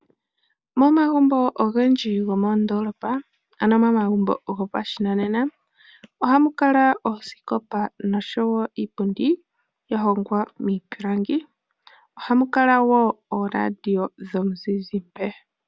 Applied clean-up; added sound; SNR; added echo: none; none; none; none.